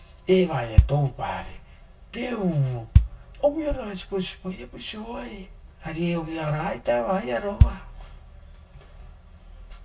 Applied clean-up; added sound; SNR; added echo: none; Bass drum; -2 dB; reverberation time 0.1 s.